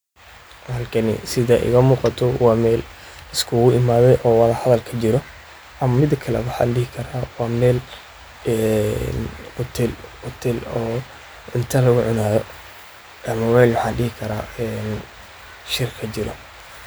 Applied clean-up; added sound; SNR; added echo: none; Tap; 20 dB; none.